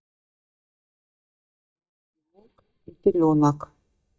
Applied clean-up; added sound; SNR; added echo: neural mask model DeepFilterNet 3.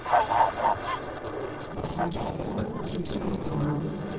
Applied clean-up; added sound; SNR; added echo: neural separator model SepFormer DNS4.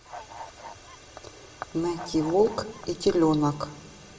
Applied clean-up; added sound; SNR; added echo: none; Bird / Fowl; 15 dB; reverberation time 0.8 s.